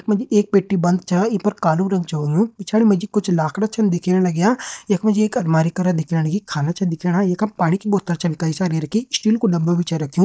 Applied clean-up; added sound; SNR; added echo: neural mask model DeepFilterNet 3.